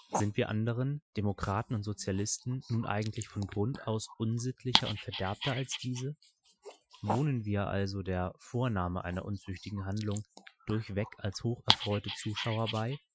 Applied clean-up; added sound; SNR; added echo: classical method Wiener filter.